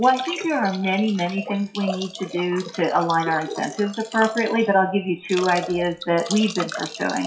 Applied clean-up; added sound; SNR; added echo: classical method WPE with log-MMSE.